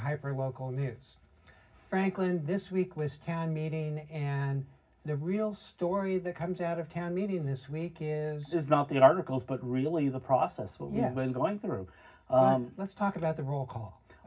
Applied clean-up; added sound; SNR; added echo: none; none; none; reverberation time 0.4 s.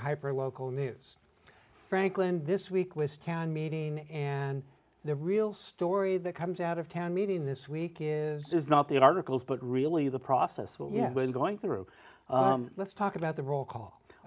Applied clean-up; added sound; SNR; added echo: none; none; none; none.